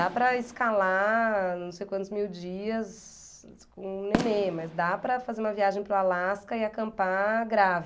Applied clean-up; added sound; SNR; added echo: none; Fireworks; 14 dB; none.